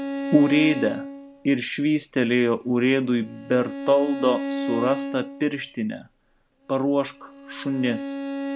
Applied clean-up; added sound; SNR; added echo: none; Bowed string instrument; 9 dB; none.